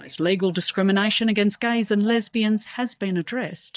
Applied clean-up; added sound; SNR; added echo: neural mask model DeepFilterNet 3.